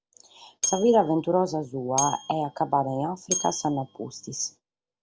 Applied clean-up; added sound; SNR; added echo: none; Bell; 8 dB; none.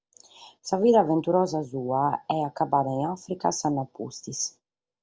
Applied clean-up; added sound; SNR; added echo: none; none; none; none.